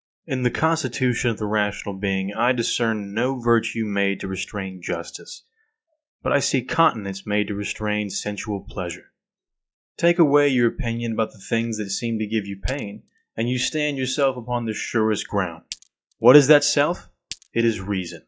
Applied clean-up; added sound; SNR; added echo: classical method log-MMSE.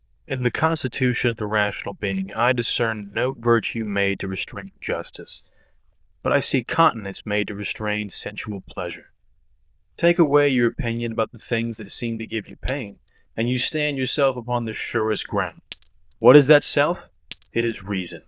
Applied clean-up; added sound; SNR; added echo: neural diffusion model UNIVERSE++.